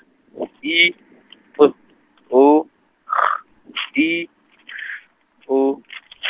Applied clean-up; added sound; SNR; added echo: none; none; none; none.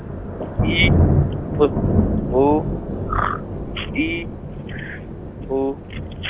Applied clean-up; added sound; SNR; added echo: none; Thunder; -3 dB; none.